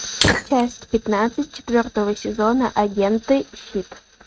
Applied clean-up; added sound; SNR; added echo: neural mask model RNNoise.